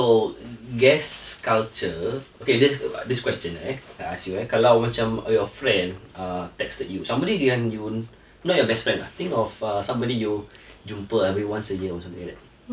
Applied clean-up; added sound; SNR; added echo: none; none; none; none.